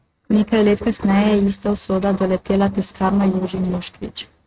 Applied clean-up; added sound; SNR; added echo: neural mask model RNNoise.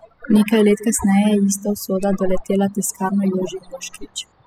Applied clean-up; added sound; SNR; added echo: classical method spectral subtraction.